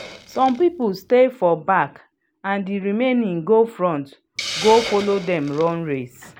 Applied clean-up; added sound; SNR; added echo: none; Hiss; 15 dB; none.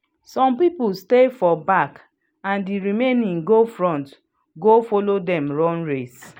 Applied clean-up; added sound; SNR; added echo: none; none; none; none.